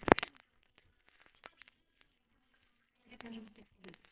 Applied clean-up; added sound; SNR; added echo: neural separator model SepFormer WHAMR!.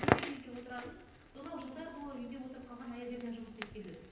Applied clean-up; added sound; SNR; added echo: none; Crackle; -5 dB; reverberation time 0.9 s.